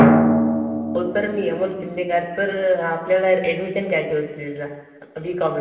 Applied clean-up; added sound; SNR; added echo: none; Drum; 0 dB; reverberation time 1.2 s.